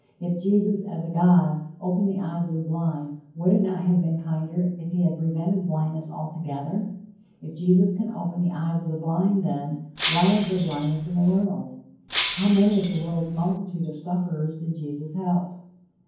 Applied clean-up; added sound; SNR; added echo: none; Shatter; 1 dB; reverberation time 0.9 s.